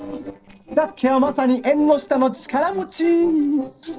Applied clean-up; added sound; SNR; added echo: neural separator model SepFormer DNS4.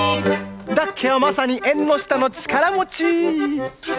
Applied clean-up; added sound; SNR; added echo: none; none; none; none.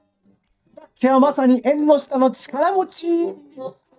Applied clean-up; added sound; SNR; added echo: neural mask model DeepFilterNet 3.